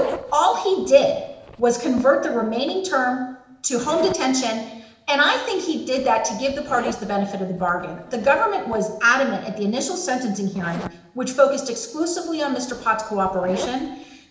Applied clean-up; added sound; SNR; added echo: none; Zipper (clothing); 18 dB; reverberation time 0.8 s.